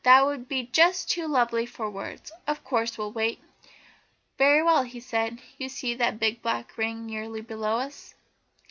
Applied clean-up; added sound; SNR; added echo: none; none; none; none.